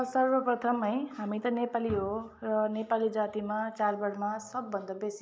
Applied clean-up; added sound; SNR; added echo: none; none; none; none.